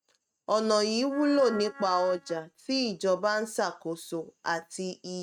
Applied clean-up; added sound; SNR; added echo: neural mask model RNNoise.